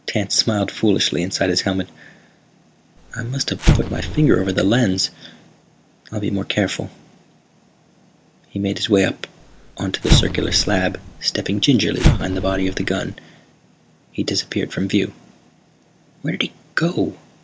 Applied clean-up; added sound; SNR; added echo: none; Explosion; 0 dB; none.